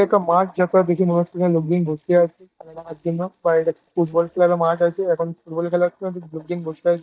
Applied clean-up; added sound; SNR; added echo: neural mask model DeepFilterNet 3.